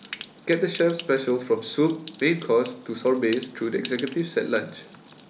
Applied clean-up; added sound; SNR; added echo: none; Stream; 19 dB; none.